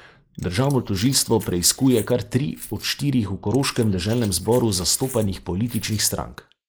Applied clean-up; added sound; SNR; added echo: neural mask model Resemble Enhance denoiser.